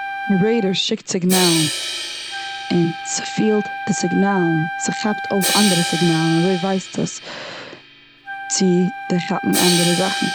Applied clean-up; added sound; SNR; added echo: none; Crash cymbal + Wind instrument, woodwind instrument; 5 dB; none.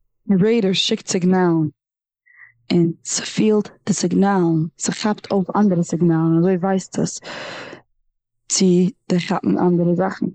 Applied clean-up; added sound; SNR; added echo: neural mask model Resemble Enhance denoiser.